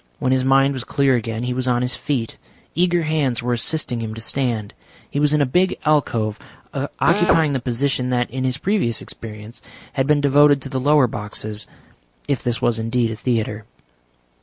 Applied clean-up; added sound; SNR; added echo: none; Drill; 2 dB; none.